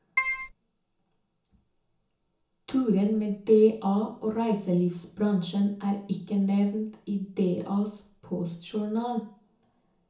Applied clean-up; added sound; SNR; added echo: none; Keyboard (musical); 0 dB; reverberation time 0.6 s.